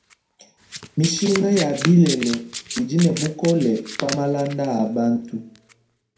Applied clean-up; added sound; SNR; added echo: none; Domestic sounds, home sounds; 12 dB; reverberation time 0.4 s.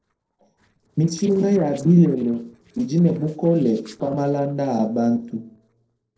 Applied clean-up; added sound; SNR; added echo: neural separator model SepFormer DNS4.